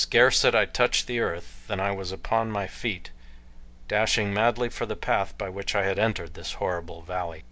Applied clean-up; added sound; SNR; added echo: none; none; none; none.